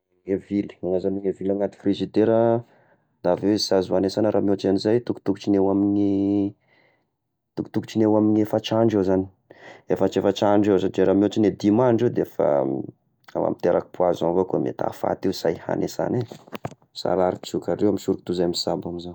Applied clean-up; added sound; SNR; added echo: none; none; none; none.